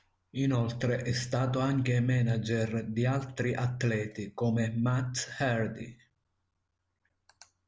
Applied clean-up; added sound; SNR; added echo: none; none; none; none.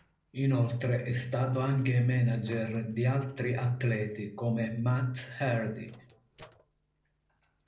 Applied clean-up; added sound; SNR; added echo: neural separator model SepFormer DNS4.